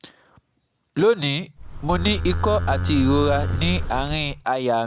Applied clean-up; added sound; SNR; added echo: none; Livestock, farm animals, working animals; 2 dB; none.